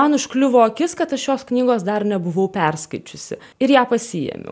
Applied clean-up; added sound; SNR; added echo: none; none; none; none.